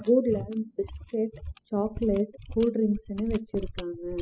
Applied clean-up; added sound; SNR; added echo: classical method spectral subtraction.